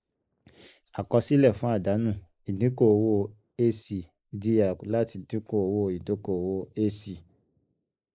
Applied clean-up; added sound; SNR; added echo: neural mask model Resemble Enhance denoiser.